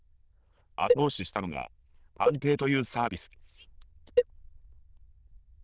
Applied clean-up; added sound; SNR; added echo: neural diffusion model UNIVERSE++.